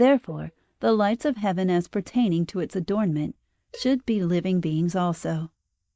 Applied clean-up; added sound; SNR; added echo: neural mask model DeepFilterNet 3.